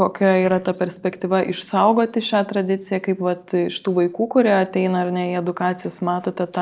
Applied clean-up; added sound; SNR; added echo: neural separator model SepFormer DNS4.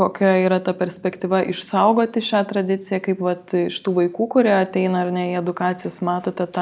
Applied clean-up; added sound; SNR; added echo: none; none; none; none.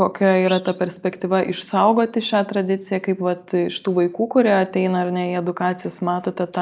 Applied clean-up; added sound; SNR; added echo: neural mask model Resemble Enhance denoiser.